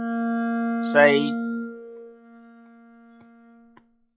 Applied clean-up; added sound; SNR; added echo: classical method log-MMSE.